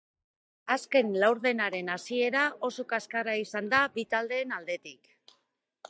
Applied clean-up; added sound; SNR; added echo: neural mask model DeepFilterNet 3.